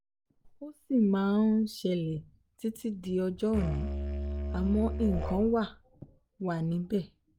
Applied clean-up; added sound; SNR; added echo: none; Musical instrument; 3 dB; none.